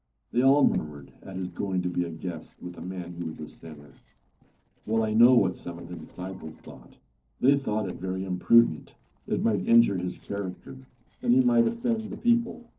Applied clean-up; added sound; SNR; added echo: neural separator model SepFormer DNS4.